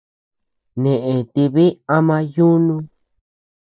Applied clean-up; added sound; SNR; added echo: neural mask model DeepFilterNet 3.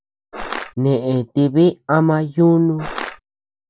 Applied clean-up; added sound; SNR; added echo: none; Crushing; 9 dB; none.